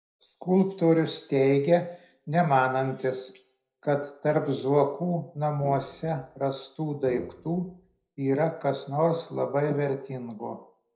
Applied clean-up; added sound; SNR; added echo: neural separator model SepFormer DNS4.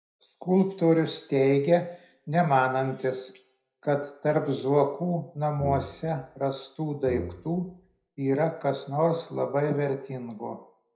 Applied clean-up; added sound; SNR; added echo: none; Brass instrument; 13 dB; reverberation time 0.4 s.